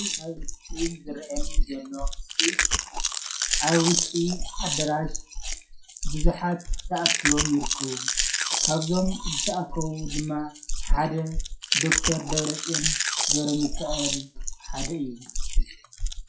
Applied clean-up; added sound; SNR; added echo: classical method WPE with log-MMSE.